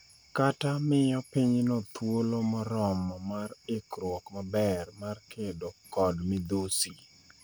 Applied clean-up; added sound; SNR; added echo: none; none; none; none.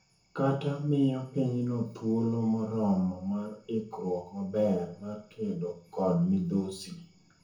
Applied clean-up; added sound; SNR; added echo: none; none; none; reverberation time 0.6 s.